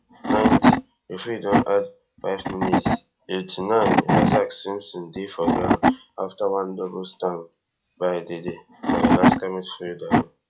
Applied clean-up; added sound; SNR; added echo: classical method log-MMSE.